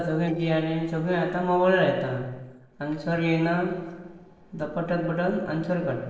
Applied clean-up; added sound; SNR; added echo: neural separator model SepFormer DNS4.